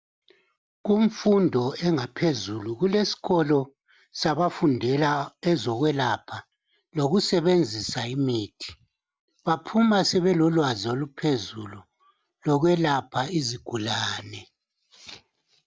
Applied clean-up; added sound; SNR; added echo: none; none; none; none.